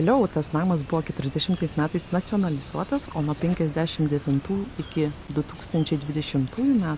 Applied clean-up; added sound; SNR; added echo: none; Chirp, tweet; 7 dB; none.